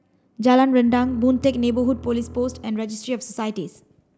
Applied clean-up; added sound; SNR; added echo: none; Bowed string instrument; 18 dB; none.